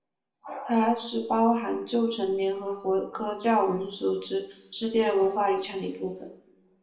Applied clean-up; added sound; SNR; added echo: none; none; none; reverberation time 0.7 s.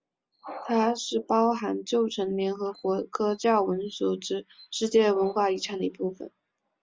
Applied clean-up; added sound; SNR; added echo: none; none; none; none.